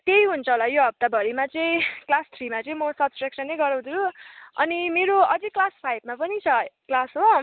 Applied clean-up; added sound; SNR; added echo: none; none; none; none.